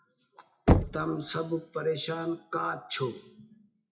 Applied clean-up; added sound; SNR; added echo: classical method WPE with log-MMSE.